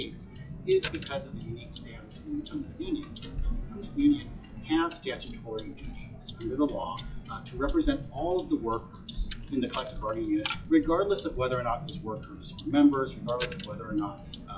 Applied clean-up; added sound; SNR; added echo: classical method WPE with log-MMSE.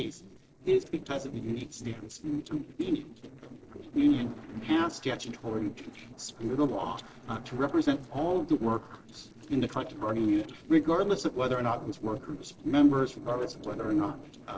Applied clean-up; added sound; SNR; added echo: neural separator model SepFormer DNS4.